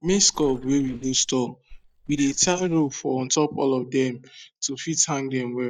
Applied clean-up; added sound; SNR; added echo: neural mask model DeepFilterNet 3.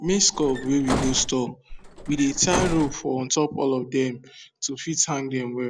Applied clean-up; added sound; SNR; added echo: none; Bus; 6 dB; none.